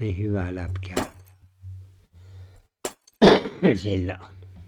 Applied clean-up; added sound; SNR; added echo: neural mask model RNNoise.